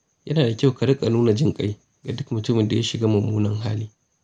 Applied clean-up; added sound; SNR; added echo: none; none; none; none.